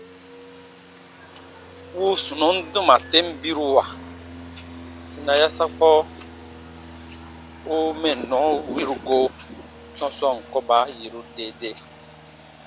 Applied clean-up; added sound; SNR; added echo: none; Fixed-wing aircraft, airplane + Domestic sounds, home sounds; 18 dB; none.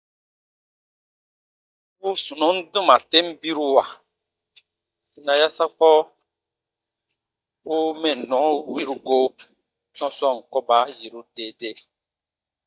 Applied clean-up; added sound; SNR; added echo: neural mask model DeepFilterNet 3.